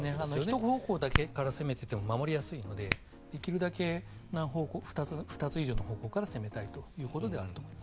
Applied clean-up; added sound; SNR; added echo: none; Hands; 6 dB; none.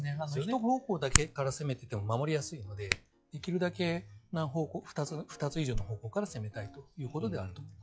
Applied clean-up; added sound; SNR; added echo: classical method log-MMSE.